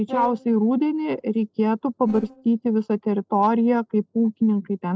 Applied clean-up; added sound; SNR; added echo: neural separator model SepFormer DNS4.